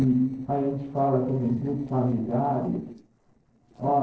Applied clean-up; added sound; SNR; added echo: neural separator model SepFormer DNS4.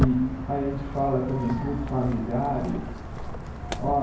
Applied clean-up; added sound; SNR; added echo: none; Walk, footsteps; 5 dB; reverberation time 0.9 s.